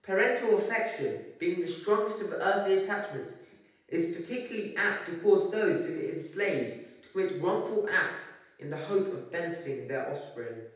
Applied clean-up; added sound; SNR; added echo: none; none; none; reverberation time 0.8 s.